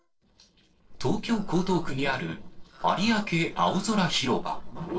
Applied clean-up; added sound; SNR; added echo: neural separator model SepFormer DNS4.